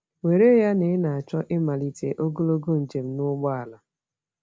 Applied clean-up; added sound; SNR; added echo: none; none; none; none.